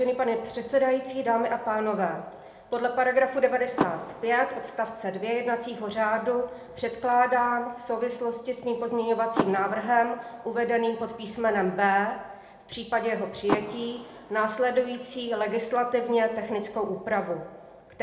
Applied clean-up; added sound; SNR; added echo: none; Car; 11 dB; reverberation time 0.8 s.